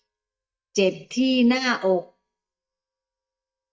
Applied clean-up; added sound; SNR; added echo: neural mask model DeepFilterNet 3.